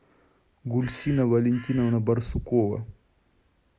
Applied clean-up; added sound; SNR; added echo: none; Bird; 19 dB; none.